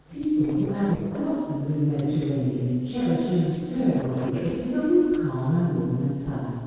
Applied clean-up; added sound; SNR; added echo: neural separator model SepFormer DNS4.